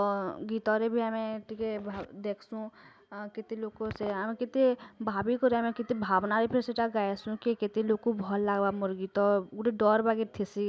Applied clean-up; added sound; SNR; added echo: none; none; none; none.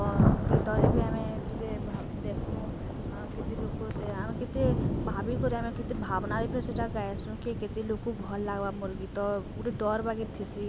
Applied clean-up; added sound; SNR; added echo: none; Thunder / Rain; -3 dB; none.